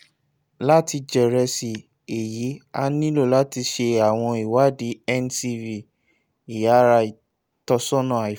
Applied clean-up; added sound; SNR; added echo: none; none; none; none.